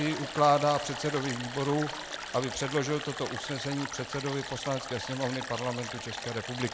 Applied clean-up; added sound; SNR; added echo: none; Stream; 8 dB; none.